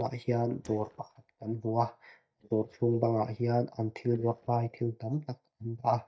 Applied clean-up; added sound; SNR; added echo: neural mask model DeepFilterNet 3.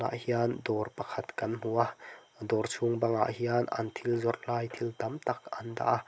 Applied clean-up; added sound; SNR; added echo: none; none; none; none.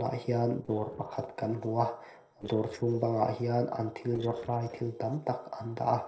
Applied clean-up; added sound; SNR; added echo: neural separator model SepFormer DNS4.